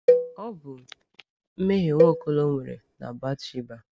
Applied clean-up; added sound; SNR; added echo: none; Cowbell; -2 dB; none.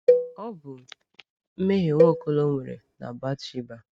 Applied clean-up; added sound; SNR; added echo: neural mask model RNNoise.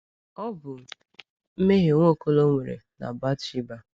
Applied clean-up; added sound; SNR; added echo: none; none; none; none.